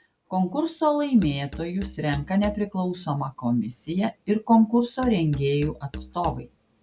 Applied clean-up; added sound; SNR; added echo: none; Musical instrument; 15 dB; none.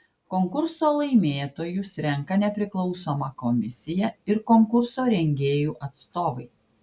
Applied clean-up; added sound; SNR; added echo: none; none; none; none.